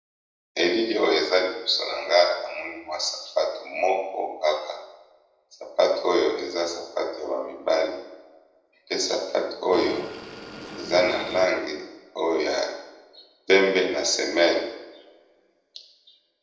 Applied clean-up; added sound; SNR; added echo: neural separator model SepFormer DNS4.